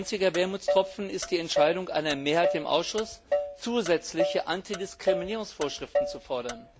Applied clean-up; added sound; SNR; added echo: none; Motor vehicle (road); 4 dB; none.